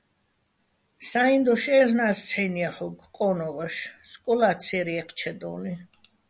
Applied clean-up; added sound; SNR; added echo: none; none; none; none.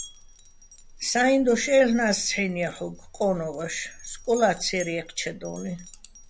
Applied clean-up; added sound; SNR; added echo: none; Glass; 19 dB; none.